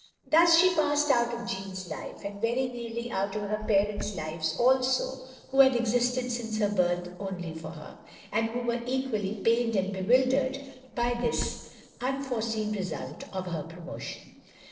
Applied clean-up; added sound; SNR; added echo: neural separator model SepFormer DNS4.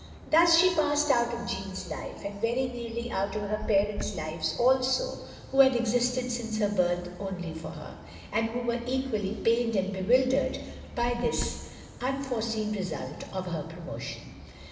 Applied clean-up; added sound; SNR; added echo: none; Bird; 14 dB; reverberation time 2.1 s.